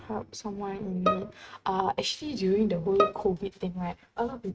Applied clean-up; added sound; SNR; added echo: neural mask model RNNoise.